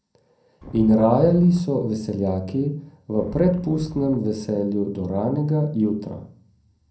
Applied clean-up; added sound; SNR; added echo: none; Wind; 17 dB; reverberation time 0.5 s.